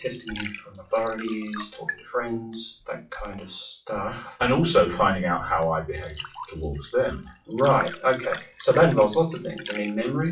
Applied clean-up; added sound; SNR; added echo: classical method WPE with log-MMSE.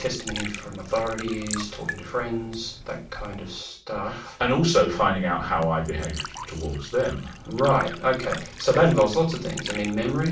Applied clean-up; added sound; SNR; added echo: none; Liquid; 13 dB; reverberation time 0.3 s.